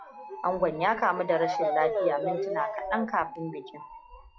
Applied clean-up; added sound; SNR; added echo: classical method log-MMSE.